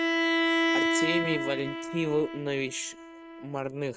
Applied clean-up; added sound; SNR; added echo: neural mask model RNNoise.